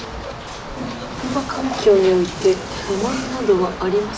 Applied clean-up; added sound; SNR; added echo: none; Run; 15 dB; none.